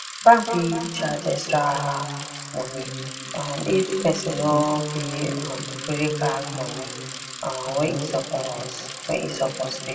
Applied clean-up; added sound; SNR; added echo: none; Bicycle; 11 dB; reverberation time 2.2 s.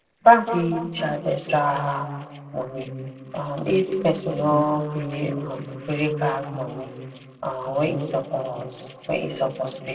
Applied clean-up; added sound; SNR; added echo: neural separator model SepFormer DNS4.